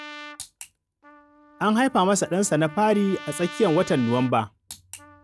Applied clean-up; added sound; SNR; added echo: none; Trumpet; 18 dB; none.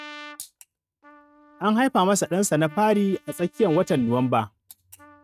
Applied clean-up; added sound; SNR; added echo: neural mask model RNNoise.